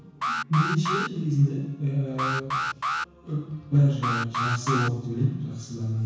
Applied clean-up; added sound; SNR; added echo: none; Alarm; 4 dB; reverberation time 1.1 s.